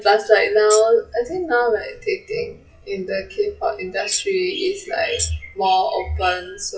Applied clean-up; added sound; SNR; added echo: classical method WPE with log-MMSE.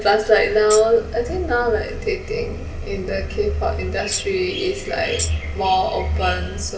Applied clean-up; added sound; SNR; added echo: none; Tambourine; 11 dB; reverberation time 0.8 s.